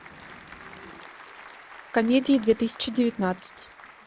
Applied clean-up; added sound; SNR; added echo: none; Applause / Crowd; 19 dB; none.